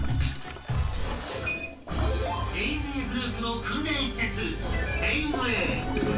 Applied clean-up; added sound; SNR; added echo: none; Toilet flush / Gurgling; 11 dB; reverberation time 0.3 s.